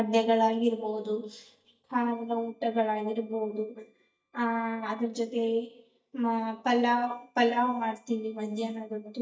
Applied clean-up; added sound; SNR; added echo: neural mask model DeepFilterNet 3.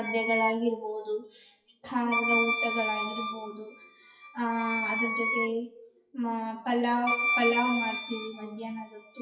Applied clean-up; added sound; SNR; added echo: classical method WPE with log-MMSE.